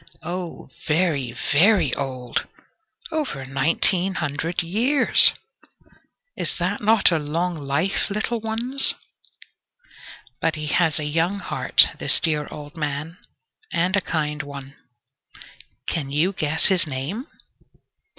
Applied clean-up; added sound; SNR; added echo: none; none; none; none.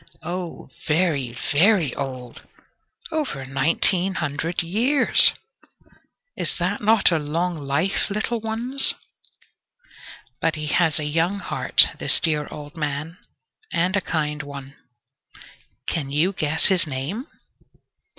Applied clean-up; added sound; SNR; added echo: neural separator model SepFormer DNS4.